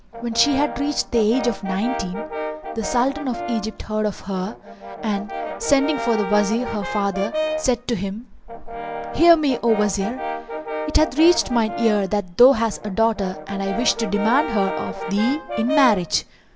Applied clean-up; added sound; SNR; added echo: none; Brass instrument; 8 dB; none.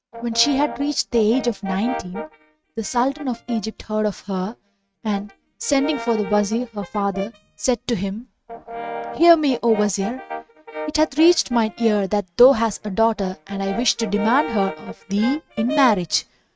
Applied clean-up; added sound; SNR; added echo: neural mask model RNNoise.